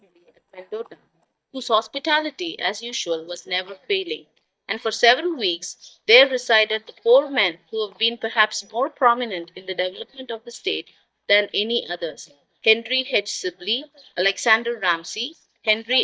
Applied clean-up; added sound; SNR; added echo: neural mask model DeepFilterNet 3.